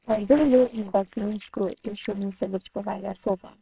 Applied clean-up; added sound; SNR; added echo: neural separator model SepFormer WHAMR!.